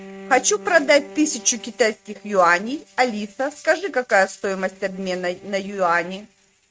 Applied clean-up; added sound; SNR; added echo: neural mask model RNNoise.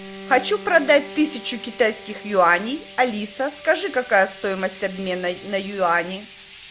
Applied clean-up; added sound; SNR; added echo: none; Bowed string instrument; 20 dB; none.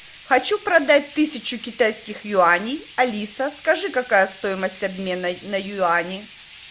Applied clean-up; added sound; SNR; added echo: none; none; none; none.